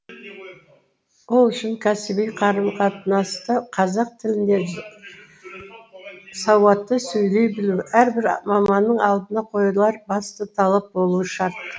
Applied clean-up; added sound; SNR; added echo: none; none; none; none.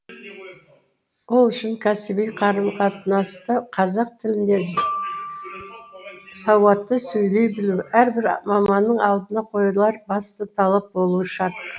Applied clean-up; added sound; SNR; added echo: none; Glockenspiel; 4 dB; none.